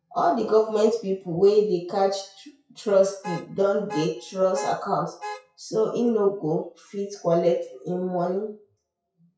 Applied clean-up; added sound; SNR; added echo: classical method WPE with log-MMSE.